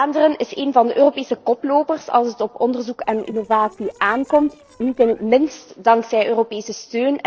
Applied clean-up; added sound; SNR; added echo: neural separator model SepFormer DNS4.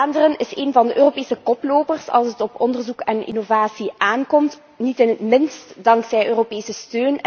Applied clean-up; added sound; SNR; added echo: none; none; none; none.